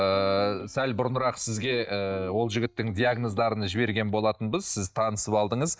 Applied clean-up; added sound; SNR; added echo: neural mask model DeepFilterNet 3.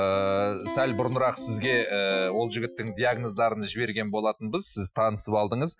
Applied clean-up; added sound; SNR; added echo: classical method Wiener filter.